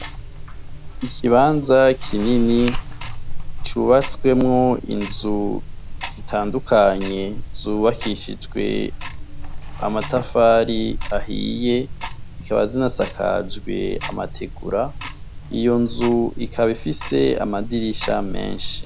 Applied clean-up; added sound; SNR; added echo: none; Tick-tock; 6 dB; none.